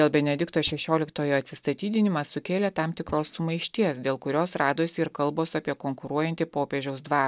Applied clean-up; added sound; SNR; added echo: neural mask model DeepFilterNet 3.